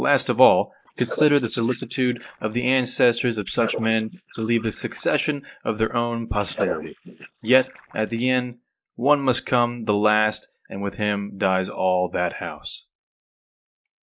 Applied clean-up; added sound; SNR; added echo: neural mask model Resemble Enhance denoiser.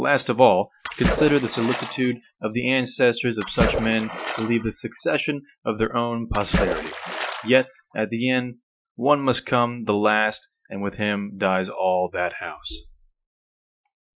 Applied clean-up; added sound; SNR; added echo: classical method Wiener filter.